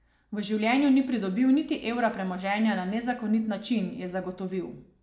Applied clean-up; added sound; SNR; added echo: none; none; none; none.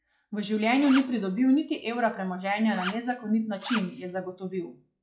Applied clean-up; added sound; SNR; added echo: classical method log-MMSE.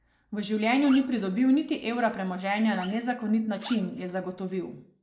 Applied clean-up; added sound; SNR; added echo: neural mask model Resemble Enhance denoiser.